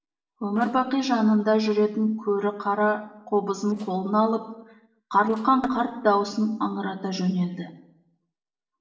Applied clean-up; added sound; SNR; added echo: neural separator model SepFormer DNS4.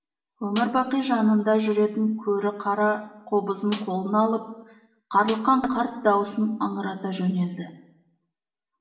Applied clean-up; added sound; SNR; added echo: none; Snare drum; 18 dB; reverberation time 0.8 s.